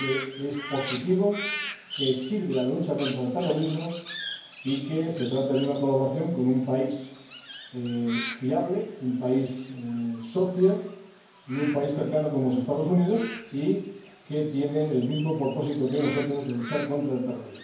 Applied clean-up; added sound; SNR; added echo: none; Crow; 14 dB; reverberation time 0.9 s.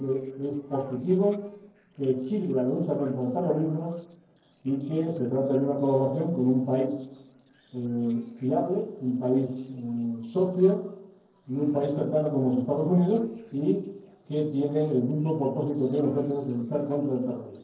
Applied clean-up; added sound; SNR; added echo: neural separator model SepFormer DNS4.